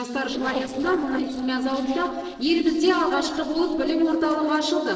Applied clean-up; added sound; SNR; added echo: neural separator model SepFormer DNS4.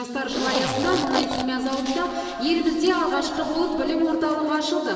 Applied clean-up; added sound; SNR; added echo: none; Zipper (clothing); 9 dB; reverberation time 2.8 s.